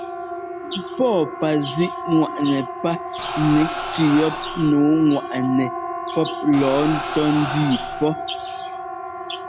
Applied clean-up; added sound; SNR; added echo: none; Siren + Crowd; 8 dB; none.